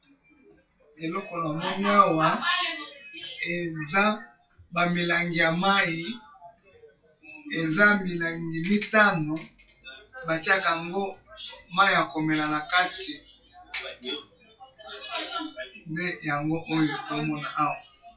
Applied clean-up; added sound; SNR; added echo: classical method WPE with log-MMSE.